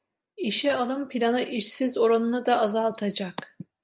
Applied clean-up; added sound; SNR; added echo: none; none; none; none.